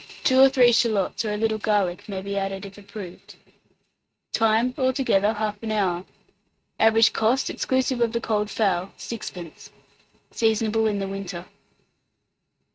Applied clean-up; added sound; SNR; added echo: neural mask model RNNoise.